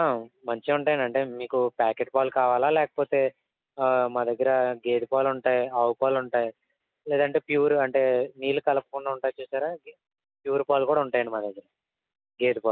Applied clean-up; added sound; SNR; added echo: none; none; none; none.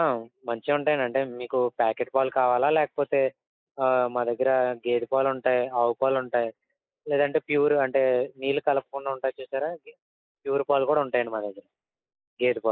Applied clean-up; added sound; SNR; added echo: neural mask model Resemble Enhance denoiser.